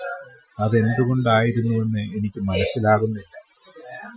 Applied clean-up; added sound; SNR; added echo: classical method Wiener filter.